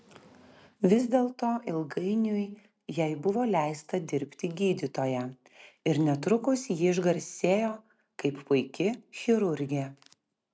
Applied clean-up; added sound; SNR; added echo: none; none; none; none.